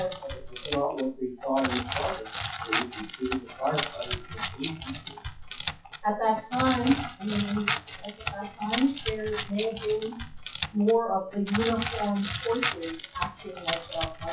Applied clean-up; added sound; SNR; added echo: classical method WPE with log-MMSE.